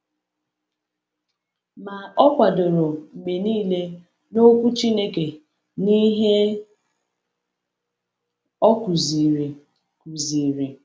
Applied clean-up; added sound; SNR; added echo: none; none; none; none.